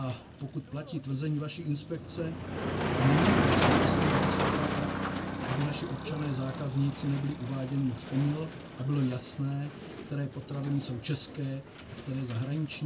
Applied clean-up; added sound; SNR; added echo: none; Motor vehicle (road); 0 dB; reverberation time 0.2 s.